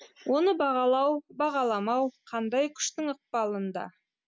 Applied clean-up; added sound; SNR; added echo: none; none; none; none.